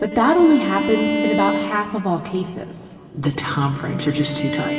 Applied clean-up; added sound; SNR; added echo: none; Bowed string instrument; 6 dB; reverberation time 2.6 s.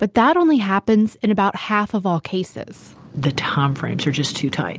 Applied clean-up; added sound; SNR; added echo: none; none; none; none.